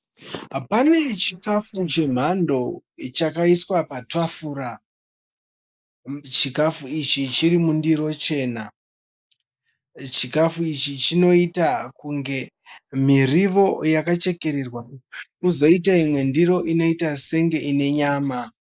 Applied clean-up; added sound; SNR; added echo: neural mask model Resemble Enhance denoiser.